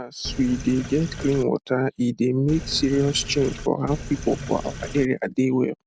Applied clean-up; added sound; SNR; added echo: none; Sink (filling or washing); 10 dB; none.